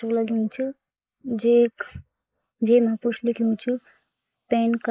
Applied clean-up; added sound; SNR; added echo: neural mask model Resemble Enhance denoiser.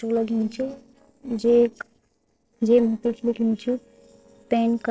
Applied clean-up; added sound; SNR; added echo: neural separator model SepFormer DNS4.